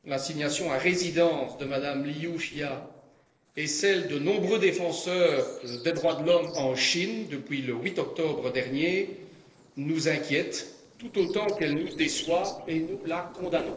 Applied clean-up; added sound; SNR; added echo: neural separator model SepFormer DNS4.